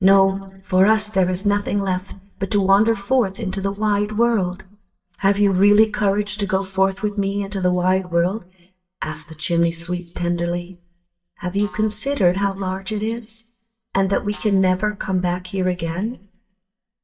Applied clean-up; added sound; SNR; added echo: neural mask model DeepFilterNet 3.